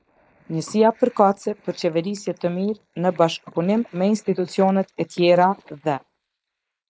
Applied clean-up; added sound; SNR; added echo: neural mask model Resemble Enhance denoiser.